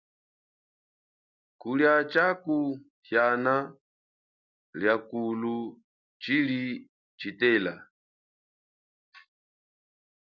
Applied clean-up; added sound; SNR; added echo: none; none; none; none.